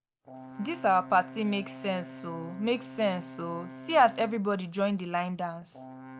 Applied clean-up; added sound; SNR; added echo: none; Brass instrument; 16 dB; none.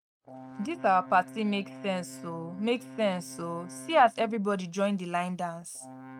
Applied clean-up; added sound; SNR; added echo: neural mask model RNNoise.